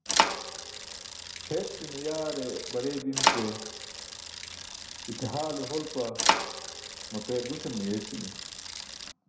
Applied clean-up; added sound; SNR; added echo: none; Bicycle; -3 dB; reverberation time 0.8 s.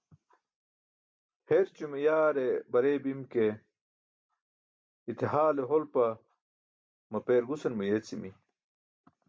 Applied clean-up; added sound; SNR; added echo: none; none; none; none.